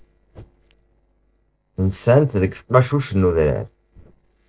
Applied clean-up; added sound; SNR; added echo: neural separator model SepFormer DNS4.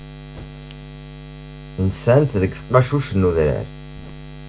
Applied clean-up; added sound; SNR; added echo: none; Buzz; 15 dB; none.